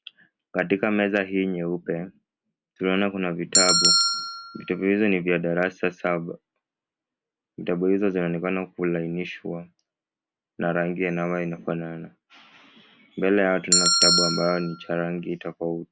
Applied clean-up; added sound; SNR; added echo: none; Bell; -4 dB; none.